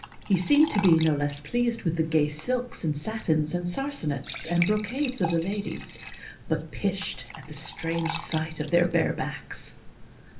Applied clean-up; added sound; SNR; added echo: none; Fill (with liquid) / Trickle, dribble / Glass; 13 dB; reverberation time 0.3 s.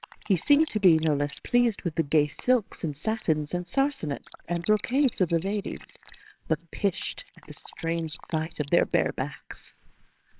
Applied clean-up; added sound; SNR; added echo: neural separator model SepFormer WHAMR!.